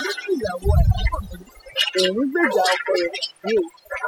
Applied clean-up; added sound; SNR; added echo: classical method spectral subtraction.